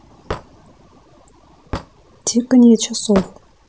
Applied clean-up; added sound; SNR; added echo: none; Hammer / Wood; 14 dB; none.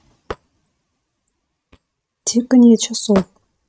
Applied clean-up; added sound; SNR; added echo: neural mask model RNNoise.